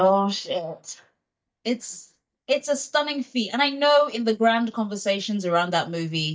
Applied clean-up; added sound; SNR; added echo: neural mask model DeepFilterNet 3.